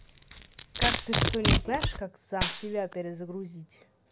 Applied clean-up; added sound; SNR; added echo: none; Domestic sounds, home sounds + Gunshot, gunfire; -4 dB; none.